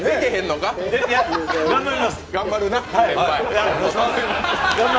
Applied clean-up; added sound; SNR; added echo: none; Subway, metro, underground; 10 dB; none.